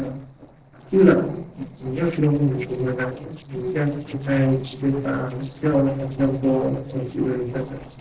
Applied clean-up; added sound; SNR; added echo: neural separator model SepFormer DNS4.